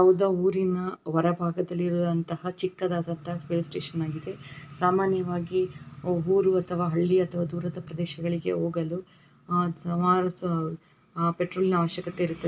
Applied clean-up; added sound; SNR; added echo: none; none; none; none.